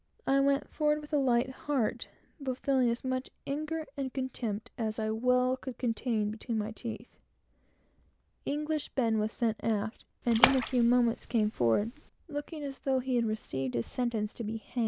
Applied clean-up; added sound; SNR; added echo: none; Splash, splatter; 2 dB; none.